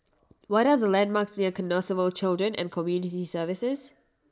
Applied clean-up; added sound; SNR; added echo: none; none; none; none.